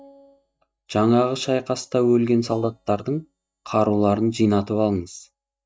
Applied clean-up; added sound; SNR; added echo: neural mask model DeepFilterNet 3.